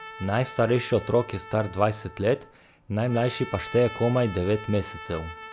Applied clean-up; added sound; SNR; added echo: none; Trumpet; 16 dB; none.